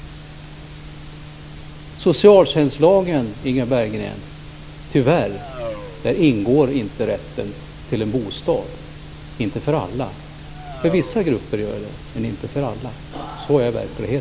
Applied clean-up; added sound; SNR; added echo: none; Race car, auto racing; 15 dB; none.